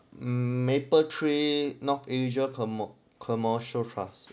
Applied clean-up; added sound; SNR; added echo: none; none; none; none.